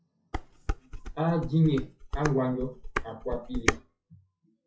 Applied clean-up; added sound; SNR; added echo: classical method WPE with log-MMSE.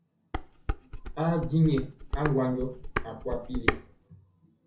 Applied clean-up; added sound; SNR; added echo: none; Dishes, pots, and pans; 3 dB; reverberation time 0.3 s.